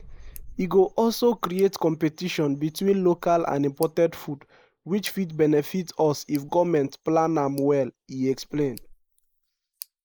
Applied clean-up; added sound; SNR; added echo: neural mask model Resemble Enhance denoiser.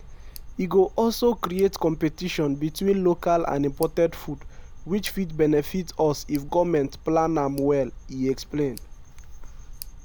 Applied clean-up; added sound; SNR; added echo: none; Tick; 15 dB; none.